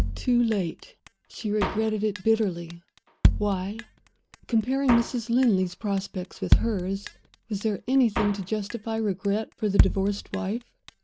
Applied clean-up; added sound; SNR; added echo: none; Drum kit; 3 dB; none.